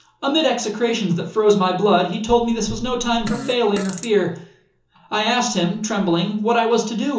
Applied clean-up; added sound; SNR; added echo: none; Fart; 14 dB; reverberation time 0.8 s.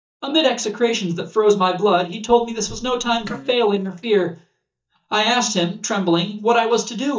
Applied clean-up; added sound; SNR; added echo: neural mask model DeepFilterNet 3.